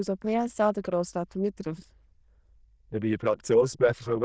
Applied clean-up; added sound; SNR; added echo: neural diffusion model UNIVERSE++.